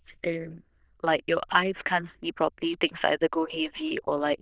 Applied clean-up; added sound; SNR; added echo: neural diffusion model UNIVERSE++.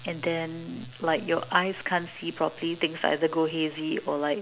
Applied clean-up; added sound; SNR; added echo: none; none; none; none.